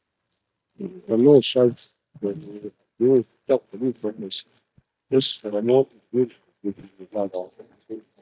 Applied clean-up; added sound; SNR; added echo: neural mask model DeepFilterNet 3.